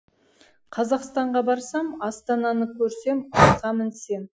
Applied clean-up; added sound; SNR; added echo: classical method Wiener filter.